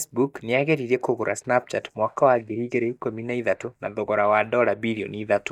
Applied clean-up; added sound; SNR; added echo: neural mask model DeepFilterNet 3.